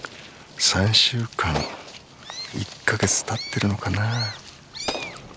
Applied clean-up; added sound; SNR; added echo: none; Explosion; 13 dB; none.